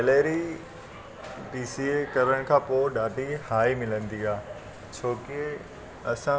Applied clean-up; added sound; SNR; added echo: none; none; none; none.